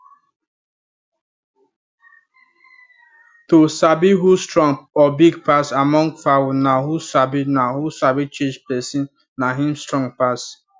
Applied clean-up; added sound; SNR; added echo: none; none; none; none.